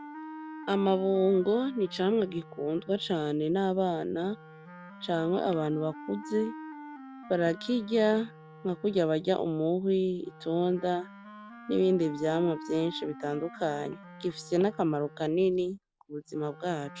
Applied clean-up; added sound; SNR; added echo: none; Wind instrument, woodwind instrument; 17 dB; none.